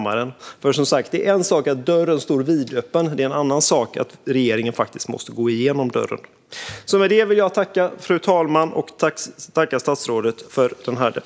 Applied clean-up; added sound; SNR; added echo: none; none; none; none.